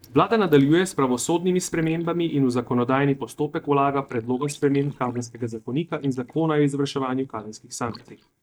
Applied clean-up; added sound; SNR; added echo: neural mask model DeepFilterNet 3.